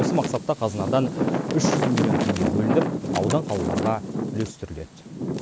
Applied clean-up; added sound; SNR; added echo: none; Wind; -1 dB; none.